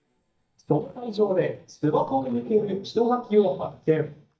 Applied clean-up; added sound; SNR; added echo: neural mask model DeepFilterNet 3.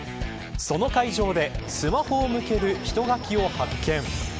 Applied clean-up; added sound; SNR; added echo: none; none; none; none.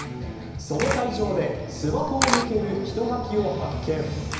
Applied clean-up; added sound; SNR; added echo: none; Camera; 7 dB; reverberation time 1.0 s.